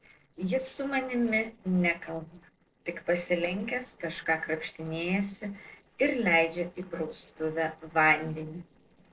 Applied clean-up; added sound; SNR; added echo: neural separator model SepFormer DNS4.